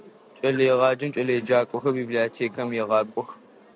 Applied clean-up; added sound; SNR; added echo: none; none; none; none.